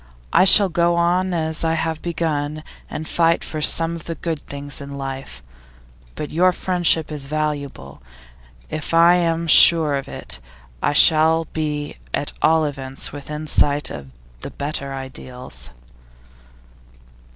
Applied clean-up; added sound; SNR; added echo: none; none; none; none.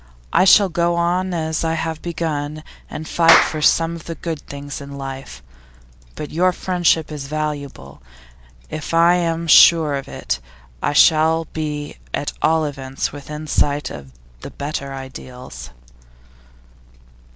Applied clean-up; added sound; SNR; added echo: none; Clapping; 3 dB; none.